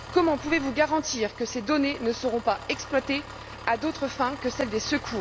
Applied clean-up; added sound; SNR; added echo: none; Engine; 14 dB; none.